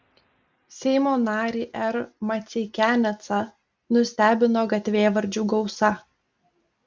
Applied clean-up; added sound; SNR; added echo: none; none; none; none.